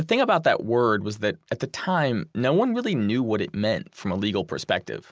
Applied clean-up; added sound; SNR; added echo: none; none; none; none.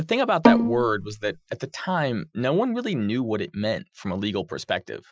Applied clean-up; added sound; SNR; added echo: classical method Wiener filter.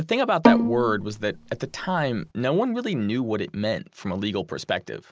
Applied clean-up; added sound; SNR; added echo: none; Bowed string instrument; -1 dB; none.